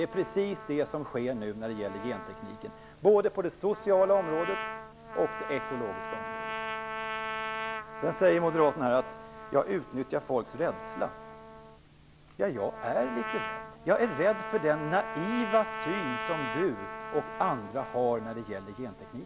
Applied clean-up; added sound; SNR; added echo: none; Trumpet; 9 dB; none.